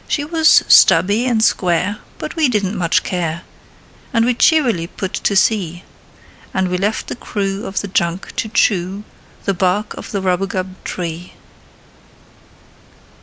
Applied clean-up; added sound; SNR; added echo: none; none; none; none.